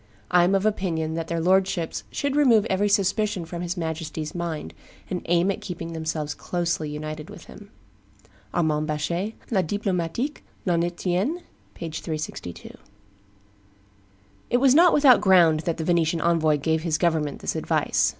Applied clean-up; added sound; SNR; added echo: none; none; none; none.